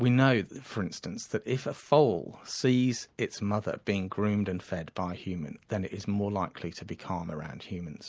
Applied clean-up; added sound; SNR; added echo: none; none; none; none.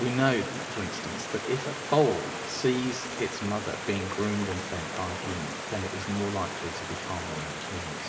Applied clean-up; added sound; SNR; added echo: none; Stream; 5 dB; reverberation time 1.9 s.